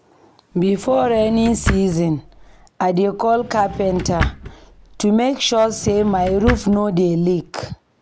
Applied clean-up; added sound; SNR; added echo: none; Drawer open or close; 10 dB; none.